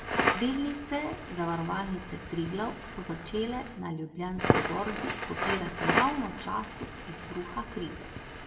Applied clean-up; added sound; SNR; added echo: none; Crackle; -1 dB; reverberation time 1.1 s.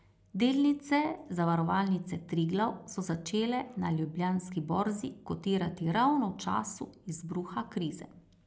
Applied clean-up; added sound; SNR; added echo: none; none; none; none.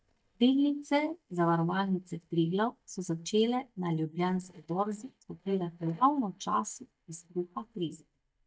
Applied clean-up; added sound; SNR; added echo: neural mask model DeepFilterNet 3.